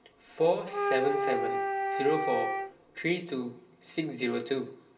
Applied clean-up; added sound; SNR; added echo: none; Wind instrument, woodwind instrument; 0 dB; reverberation time 0.8 s.